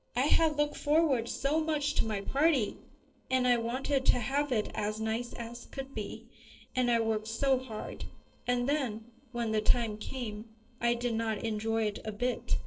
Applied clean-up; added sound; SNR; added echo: neural separator model SepFormer DNS4.